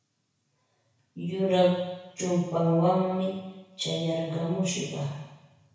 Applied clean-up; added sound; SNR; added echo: none; none; none; reverberation time 1.0 s.